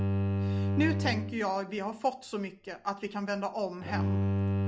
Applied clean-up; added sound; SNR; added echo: none; Bowed string instrument; -2 dB; none.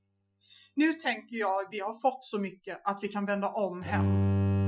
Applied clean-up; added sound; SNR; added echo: classical method Wiener filter.